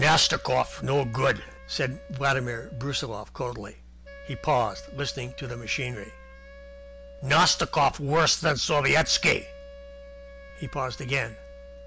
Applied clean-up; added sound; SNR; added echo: none; Wind instrument, woodwind instrument; 20 dB; none.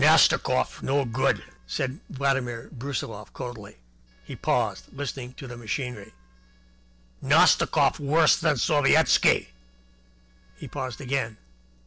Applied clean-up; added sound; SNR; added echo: neural separator model SepFormer DNS4.